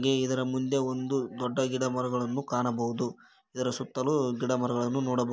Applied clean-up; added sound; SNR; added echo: none; none; none; none.